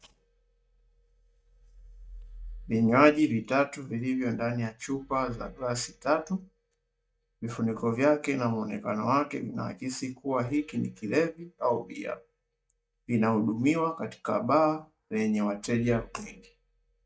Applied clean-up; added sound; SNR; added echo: neural mask model DeepFilterNet 3.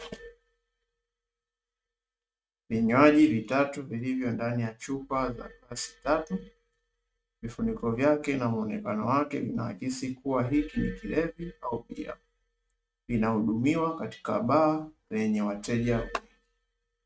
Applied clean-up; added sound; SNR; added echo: neural mask model RNNoise.